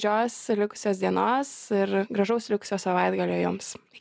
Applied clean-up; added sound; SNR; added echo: none; none; none; none.